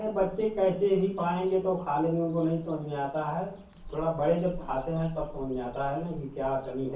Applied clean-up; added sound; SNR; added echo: none; Cricket / Bird; 17 dB; reverberation time 0.6 s.